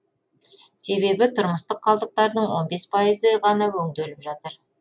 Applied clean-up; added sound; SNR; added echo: none; none; none; none.